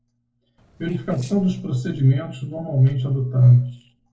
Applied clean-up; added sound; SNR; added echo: neural separator model SepFormer DNS4.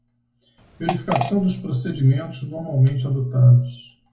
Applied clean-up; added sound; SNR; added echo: none; Fart; 7 dB; reverberation time 0.1 s.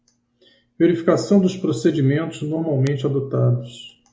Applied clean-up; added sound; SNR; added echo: none; none; none; none.